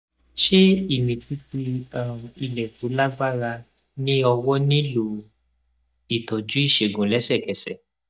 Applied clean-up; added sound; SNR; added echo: neural mask model DeepFilterNet 3.